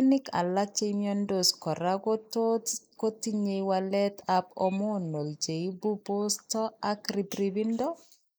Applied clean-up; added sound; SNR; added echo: neural mask model Resemble Enhance denoiser.